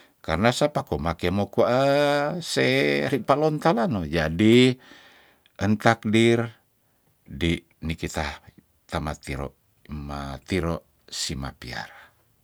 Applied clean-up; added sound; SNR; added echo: none; none; none; none.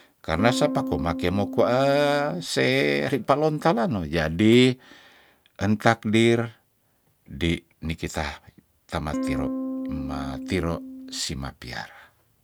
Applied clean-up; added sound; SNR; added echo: none; Electric guitar / Strum; 6 dB; none.